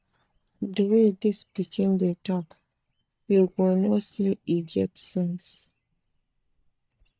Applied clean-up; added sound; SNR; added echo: neural mask model DeepFilterNet 3.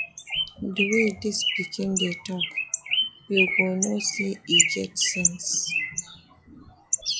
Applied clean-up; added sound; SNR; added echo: classical method log-MMSE.